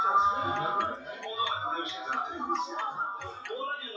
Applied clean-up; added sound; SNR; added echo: classical method WPE with log-MMSE.